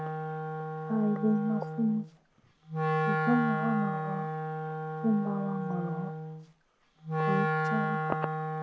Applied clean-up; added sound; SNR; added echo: none; Wind instrument, woodwind instrument; 0 dB; none.